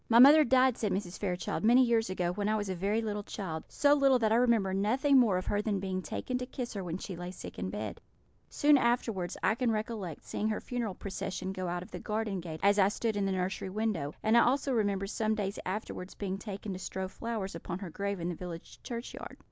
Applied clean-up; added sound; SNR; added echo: none; none; none; none.